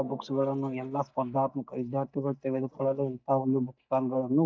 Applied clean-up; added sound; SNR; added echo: neural mask model DeepFilterNet 3.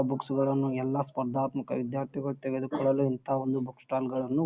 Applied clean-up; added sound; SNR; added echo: none; none; none; none.